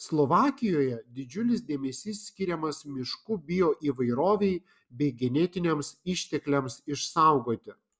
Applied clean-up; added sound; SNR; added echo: none; none; none; none.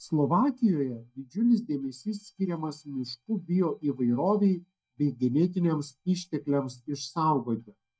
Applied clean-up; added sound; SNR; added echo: neural mask model DeepFilterNet 3.